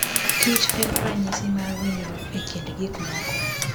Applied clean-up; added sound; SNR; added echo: none; Fire + Boat, Water vehicle; -2 dB; none.